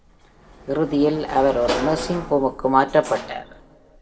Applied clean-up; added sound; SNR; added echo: none; Sliding door / Slam; 10 dB; reverberation time 1.5 s.